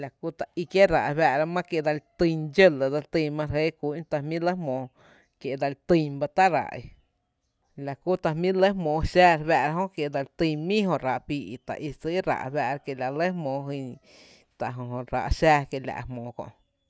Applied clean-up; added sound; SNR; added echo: none; none; none; none.